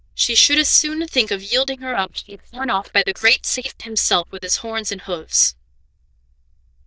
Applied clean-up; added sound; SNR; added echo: neural diffusion model UNIVERSE++.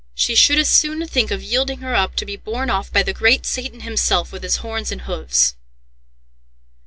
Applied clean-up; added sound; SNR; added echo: none; none; none; none.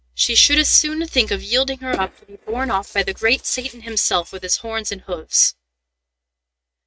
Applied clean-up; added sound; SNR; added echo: neural mask model RNNoise.